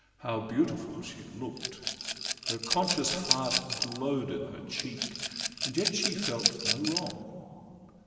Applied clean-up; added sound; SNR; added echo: none; Rattle / Glass; -1 dB; reverberation time 2.7 s.